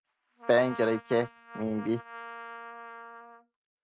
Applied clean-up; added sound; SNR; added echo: neural mask model RNNoise.